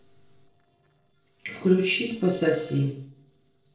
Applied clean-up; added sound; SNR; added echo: neural separator model SepFormer DNS4.